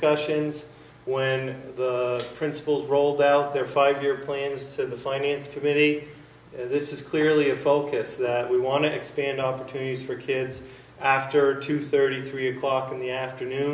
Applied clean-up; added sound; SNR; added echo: none; none; none; none.